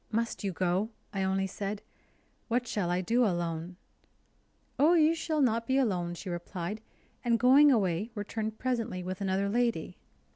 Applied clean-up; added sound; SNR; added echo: none; none; none; none.